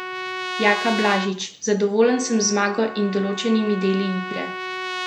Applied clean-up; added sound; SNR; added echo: none; Trumpet; 9 dB; none.